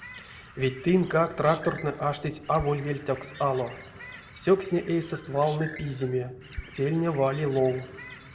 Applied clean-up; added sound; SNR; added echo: none; Bird; 17 dB; reverberation time 1.1 s.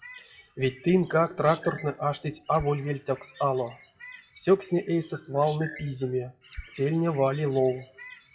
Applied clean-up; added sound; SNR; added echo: classical method WPE with log-MMSE.